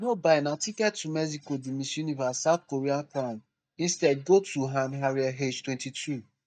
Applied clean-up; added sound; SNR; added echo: neural mask model DeepFilterNet 3.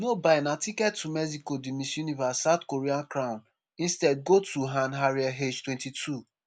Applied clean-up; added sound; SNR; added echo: none; none; none; none.